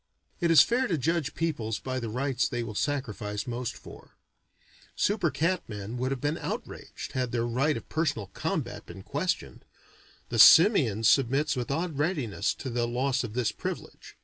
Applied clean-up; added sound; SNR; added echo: none; none; none; none.